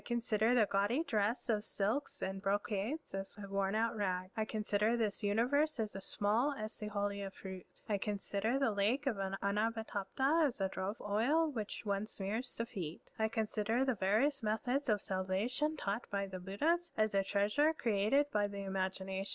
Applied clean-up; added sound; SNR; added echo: none; none; none; none.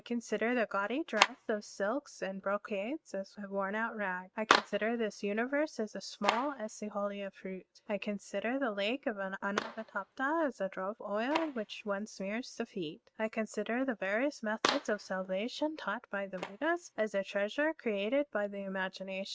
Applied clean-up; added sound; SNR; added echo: neural mask model RNNoise.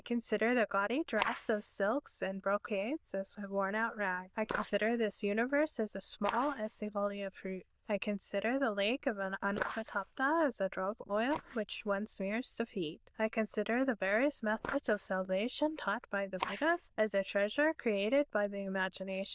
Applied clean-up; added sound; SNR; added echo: neural diffusion model UNIVERSE++.